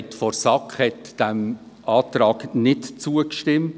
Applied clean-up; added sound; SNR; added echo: none; none; none; none.